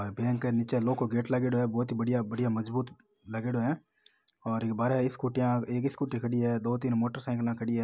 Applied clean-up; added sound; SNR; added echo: none; none; none; none.